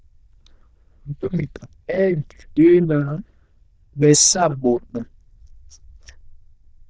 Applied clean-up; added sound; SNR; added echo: neural diffusion model UNIVERSE++.